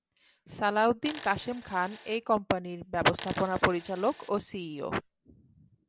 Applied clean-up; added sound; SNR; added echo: none; Coin (dropping); 11 dB; none.